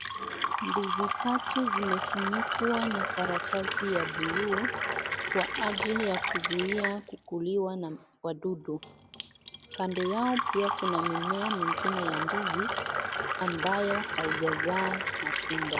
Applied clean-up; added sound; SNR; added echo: none; Fill (with liquid); -1 dB; none.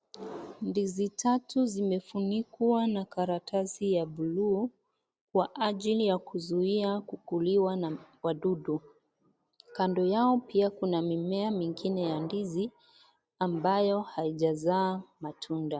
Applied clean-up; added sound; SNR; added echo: none; none; none; none.